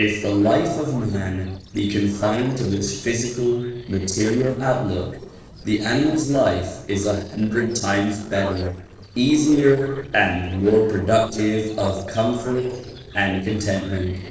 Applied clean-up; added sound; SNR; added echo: neural separator model SepFormer DNS4.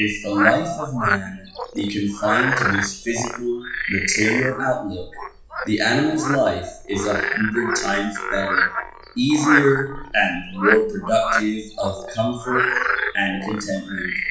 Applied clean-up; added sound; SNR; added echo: classical method WPE with log-MMSE.